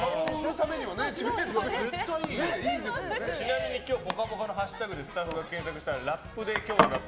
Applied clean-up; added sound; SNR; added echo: none; Domestic sounds, home sounds; 5 dB; none.